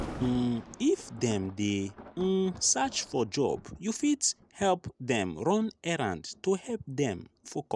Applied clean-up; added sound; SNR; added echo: none; Thunder; 17 dB; none.